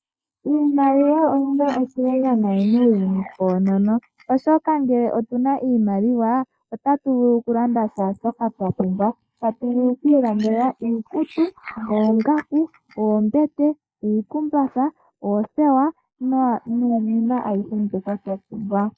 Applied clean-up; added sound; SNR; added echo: neural mask model Resemble Enhance denoiser.